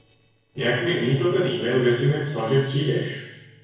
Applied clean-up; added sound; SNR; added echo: neural separator model SepFormer DNS4.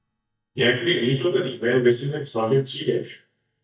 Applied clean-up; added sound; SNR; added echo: neural mask model DeepFilterNet 3.